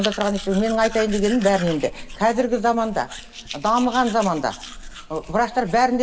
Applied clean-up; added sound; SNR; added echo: none; Domestic sounds, home sounds; 14 dB; reverberation time 0.9 s.